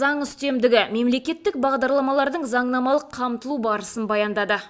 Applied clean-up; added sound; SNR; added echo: none; none; none; none.